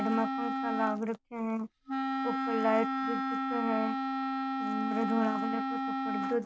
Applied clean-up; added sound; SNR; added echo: none; Wind instrument, woodwind instrument; -1 dB; none.